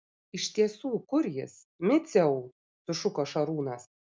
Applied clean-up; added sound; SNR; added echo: none; none; none; none.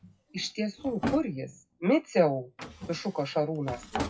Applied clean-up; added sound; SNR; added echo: classical method WPE with log-MMSE.